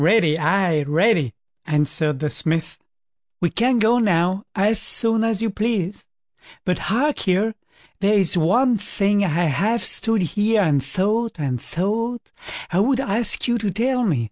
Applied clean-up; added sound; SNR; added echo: none; none; none; none.